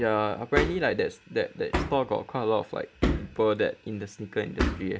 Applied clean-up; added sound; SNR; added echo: none; Hammer; 5 dB; none.